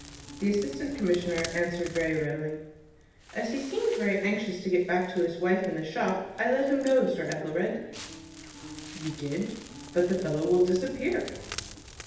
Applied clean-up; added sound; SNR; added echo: none; Crackle; 16 dB; reverberation time 0.9 s.